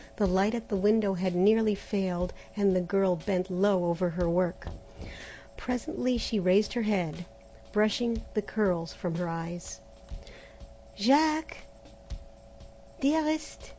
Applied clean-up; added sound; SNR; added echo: none; Drum kit + Knock; 18 dB; none.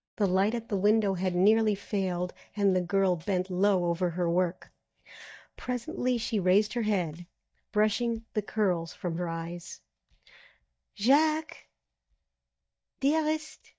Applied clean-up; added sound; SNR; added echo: neural mask model DeepFilterNet 3.